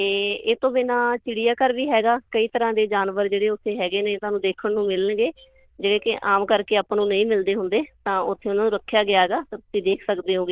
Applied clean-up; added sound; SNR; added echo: neural diffusion model UNIVERSE++.